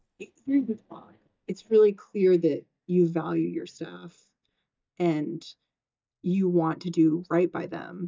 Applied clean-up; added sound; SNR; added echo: neural mask model DeepFilterNet 3.